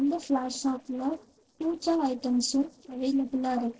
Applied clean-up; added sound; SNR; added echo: neural separator model SepFormer DNS4.